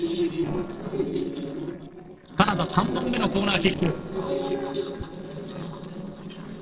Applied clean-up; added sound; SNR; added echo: neural separator model SepFormer DNS4.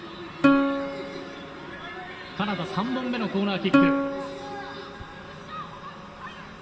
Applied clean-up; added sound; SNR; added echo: none; Plucked string instrument; -4 dB; reverberation time 1.3 s.